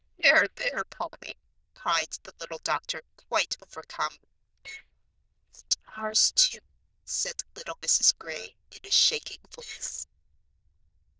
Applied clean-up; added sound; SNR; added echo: neural diffusion model UNIVERSE++.